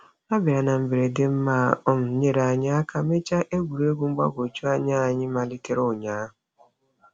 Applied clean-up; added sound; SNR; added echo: none; none; none; none.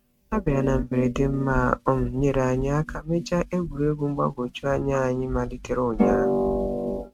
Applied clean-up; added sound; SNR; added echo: neural mask model RNNoise.